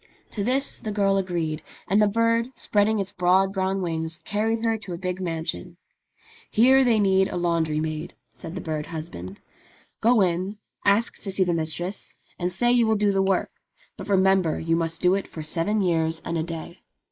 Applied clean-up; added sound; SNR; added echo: neural mask model Resemble Enhance denoiser.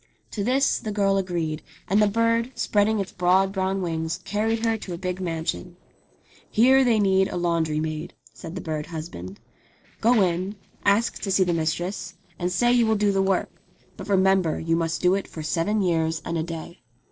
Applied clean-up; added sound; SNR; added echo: neural separator model SepFormer DNS4.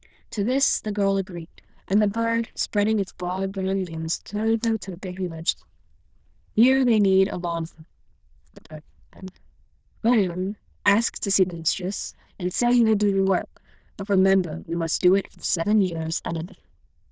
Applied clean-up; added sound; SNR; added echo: neural diffusion model UNIVERSE++.